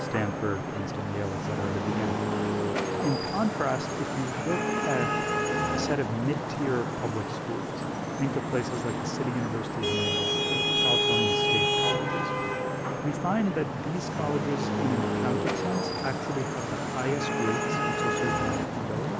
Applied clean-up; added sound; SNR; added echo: none; Traffic noise, roadway noise / Vehicle horn, car horn, honking; -4 dB; none.